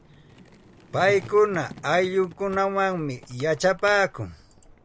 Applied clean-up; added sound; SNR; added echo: none; Skateboard; 20 dB; none.